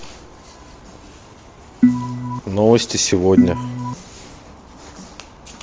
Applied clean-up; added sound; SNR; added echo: none; Organ; -3 dB; none.